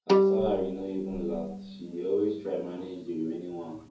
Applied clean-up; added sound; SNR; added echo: none; Bowed string instrument; -2 dB; reverberation time 0.6 s.